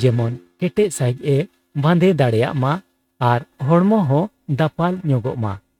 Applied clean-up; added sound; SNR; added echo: neural mask model RNNoise.